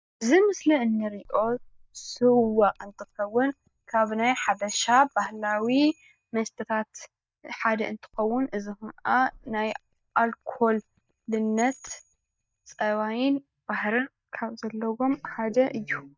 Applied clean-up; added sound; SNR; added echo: neural mask model DeepFilterNet 3.